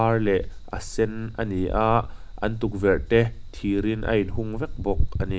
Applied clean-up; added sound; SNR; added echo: none; none; none; none.